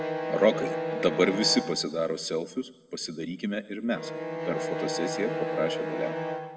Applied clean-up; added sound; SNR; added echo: none; Bowed string instrument; 4 dB; reverberation time 0.9 s.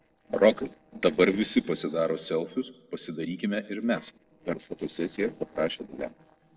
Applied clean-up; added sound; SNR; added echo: neural separator model SepFormer DNS4.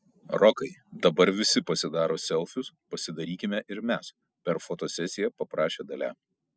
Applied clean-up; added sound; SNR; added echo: none; none; none; none.